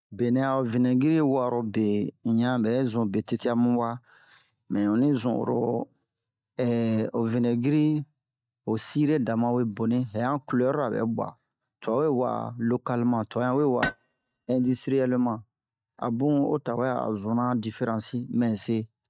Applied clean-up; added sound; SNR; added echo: neural mask model RNNoise.